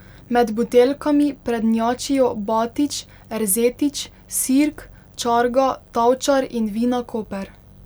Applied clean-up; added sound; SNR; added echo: none; none; none; none.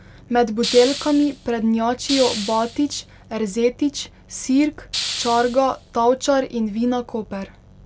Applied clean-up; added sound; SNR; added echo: none; Hiss; 8 dB; none.